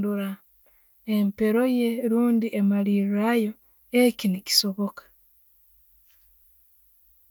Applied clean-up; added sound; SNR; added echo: none; none; none; none.